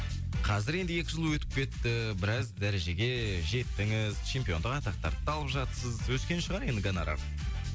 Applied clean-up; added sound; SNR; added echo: none; none; none; none.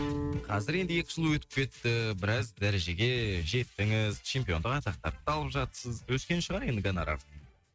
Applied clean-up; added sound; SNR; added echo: neural mask model RNNoise.